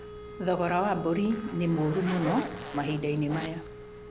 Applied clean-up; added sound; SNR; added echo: none; Wind instrument, woodwind instrument + Zipper (clothing); 10 dB; none.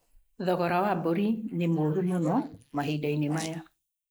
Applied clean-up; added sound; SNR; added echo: neural mask model Resemble Enhance denoiser.